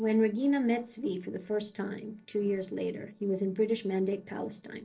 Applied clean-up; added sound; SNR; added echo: neural separator model SepFormer DNS4.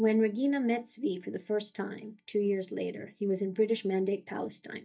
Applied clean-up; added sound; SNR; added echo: neural mask model DeepFilterNet 3.